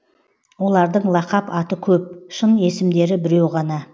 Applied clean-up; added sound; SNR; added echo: none; none; none; none.